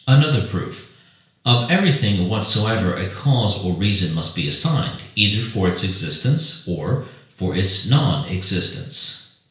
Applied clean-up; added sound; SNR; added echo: none; none; none; reverberation time 0.5 s.